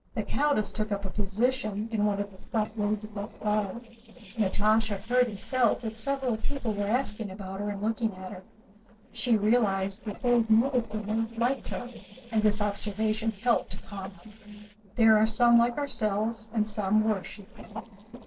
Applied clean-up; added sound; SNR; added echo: neural separator model SepFormer DNS4.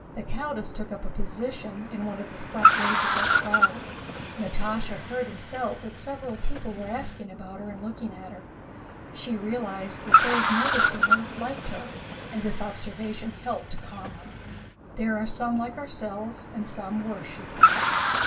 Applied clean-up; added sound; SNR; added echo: none; Car; -4 dB; reverberation time 0.2 s.